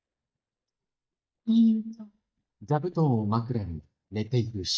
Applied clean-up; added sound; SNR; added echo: neural mask model DeepFilterNet 3.